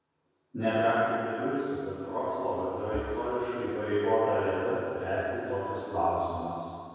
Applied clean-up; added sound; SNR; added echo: none; Bowed string instrument; 14 dB; reverberation time 2.2 s.